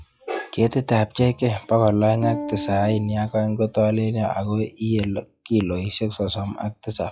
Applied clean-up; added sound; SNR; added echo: classical method log-MMSE.